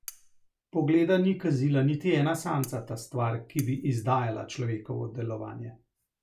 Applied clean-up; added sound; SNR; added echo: none; Cutlery, silverware; 18 dB; none.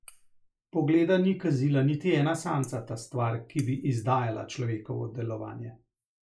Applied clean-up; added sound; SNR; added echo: neural mask model Resemble Enhance denoiser.